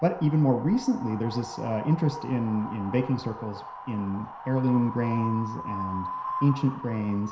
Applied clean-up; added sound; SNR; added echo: none; Wind; 11 dB; reverberation time 0.5 s.